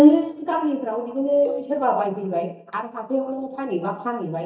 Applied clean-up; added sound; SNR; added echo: neural mask model DeepFilterNet 3.